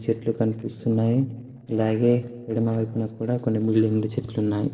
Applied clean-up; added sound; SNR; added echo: neural separator model SepFormer DNS4.